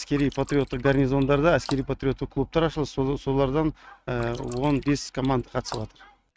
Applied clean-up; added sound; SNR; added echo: neural mask model RNNoise.